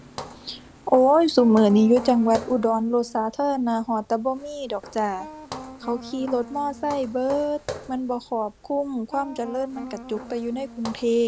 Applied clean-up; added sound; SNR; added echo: none; Wind instrument, woodwind instrument + Walk, footsteps; 16 dB; none.